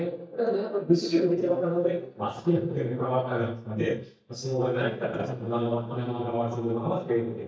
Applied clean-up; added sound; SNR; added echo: neural mask model DeepFilterNet 3.